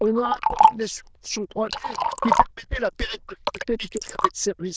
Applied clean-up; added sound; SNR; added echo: neural diffusion model UNIVERSE++.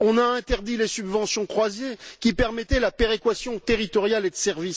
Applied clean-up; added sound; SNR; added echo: none; none; none; none.